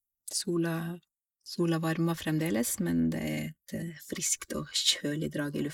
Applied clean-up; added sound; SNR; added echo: neural mask model Resemble Enhance denoiser.